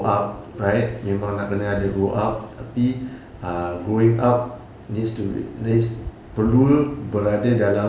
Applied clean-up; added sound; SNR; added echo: none; none; none; none.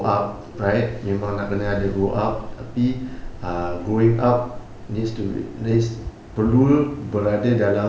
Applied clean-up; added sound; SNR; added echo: none; Rain; 15 dB; none.